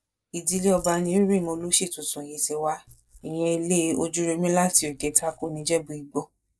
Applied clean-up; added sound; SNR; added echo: neural mask model DeepFilterNet 3.